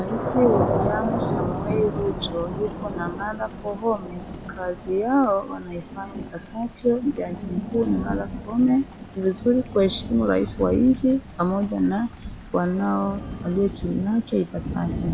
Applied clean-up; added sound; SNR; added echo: none; Thunder / Rain; 8 dB; none.